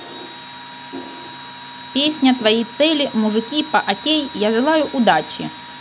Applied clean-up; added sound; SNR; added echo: none; Engine / Drill; 13 dB; none.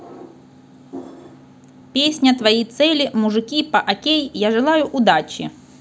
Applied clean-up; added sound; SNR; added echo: none; none; none; none.